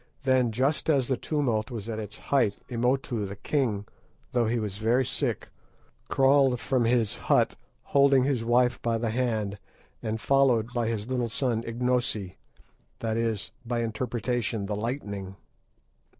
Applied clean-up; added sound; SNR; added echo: neural separator model SepFormer DNS4.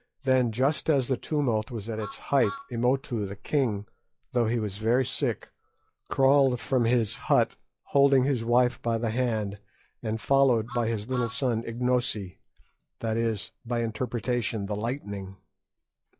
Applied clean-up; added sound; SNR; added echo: classical method log-MMSE.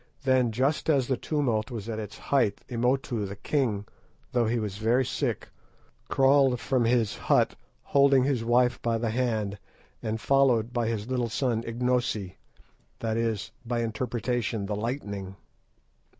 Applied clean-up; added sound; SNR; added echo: none; none; none; none.